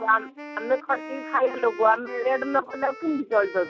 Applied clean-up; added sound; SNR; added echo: none; Wind instrument, woodwind instrument; 14 dB; none.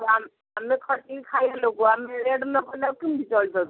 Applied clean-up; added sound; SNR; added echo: none; none; none; none.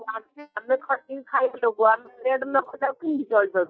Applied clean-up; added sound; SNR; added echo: neural mask model DeepFilterNet 3.